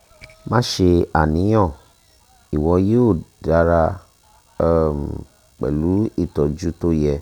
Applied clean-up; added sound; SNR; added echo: none; none; none; none.